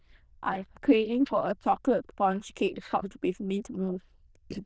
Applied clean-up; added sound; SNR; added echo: neural diffusion model UNIVERSE++.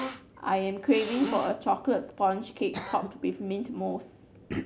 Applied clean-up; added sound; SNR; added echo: none; Cough; 11 dB; none.